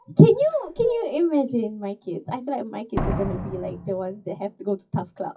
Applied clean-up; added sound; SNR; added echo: classical method WPE with log-MMSE.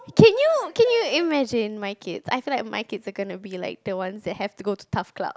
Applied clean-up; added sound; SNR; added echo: none; none; none; none.